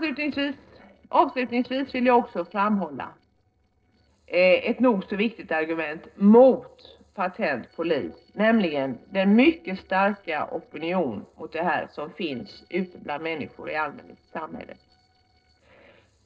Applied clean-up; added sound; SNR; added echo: neural separator model SepFormer DNS4.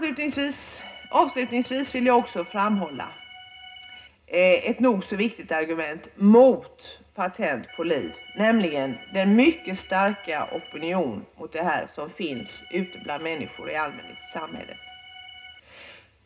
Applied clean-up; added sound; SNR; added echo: none; Organ; 18 dB; reverberation time 0.2 s.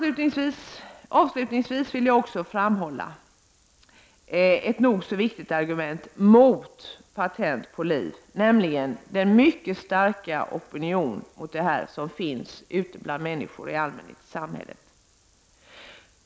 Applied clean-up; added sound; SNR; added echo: none; none; none; none.